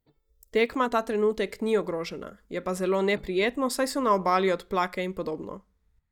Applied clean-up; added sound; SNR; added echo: neural mask model DeepFilterNet 3.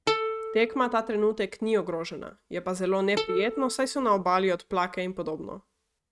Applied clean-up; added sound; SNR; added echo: neural mask model RNNoise.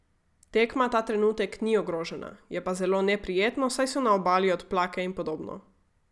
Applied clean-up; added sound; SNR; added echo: none; none; none; none.